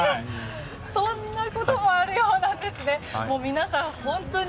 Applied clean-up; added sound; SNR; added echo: none; none; none; none.